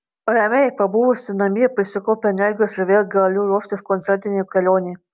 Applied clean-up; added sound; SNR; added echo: none; none; none; none.